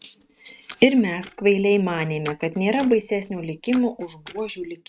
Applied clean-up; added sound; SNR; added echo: neural mask model RNNoise.